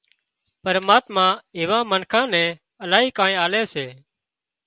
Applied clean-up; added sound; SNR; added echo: none; Bicycle bell; 16 dB; none.